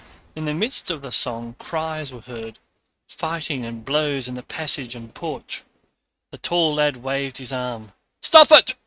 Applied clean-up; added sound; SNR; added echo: neural mask model RNNoise.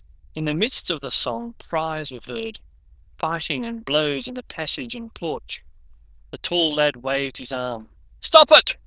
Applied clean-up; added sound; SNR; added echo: neural diffusion model UNIVERSE++.